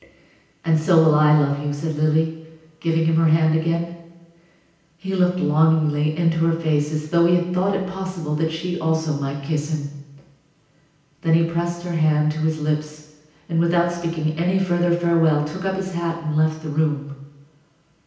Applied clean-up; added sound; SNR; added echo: none; none; none; reverberation time 0.9 s.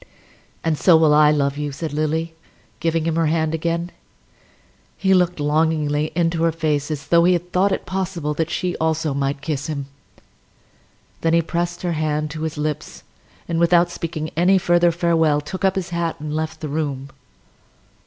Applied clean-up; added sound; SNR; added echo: none; none; none; none.